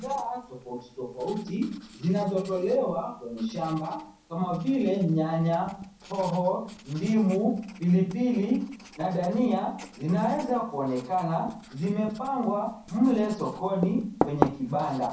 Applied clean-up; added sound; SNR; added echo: none; Writing; 12 dB; reverberation time 0.6 s.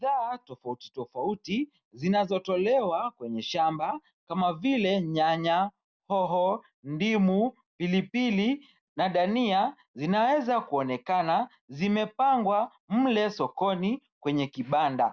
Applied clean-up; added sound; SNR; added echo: none; none; none; none.